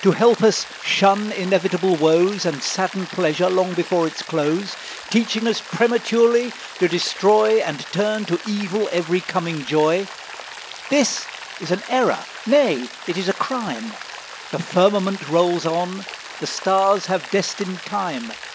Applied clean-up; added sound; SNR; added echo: none; Rain; 15 dB; none.